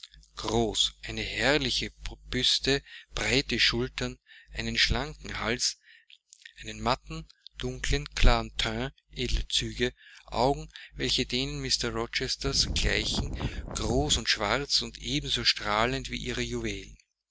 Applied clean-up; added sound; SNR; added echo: none; Wind; 4 dB; none.